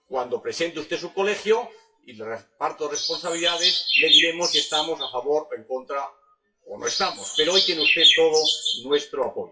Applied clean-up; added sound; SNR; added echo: classical method WPE with log-MMSE.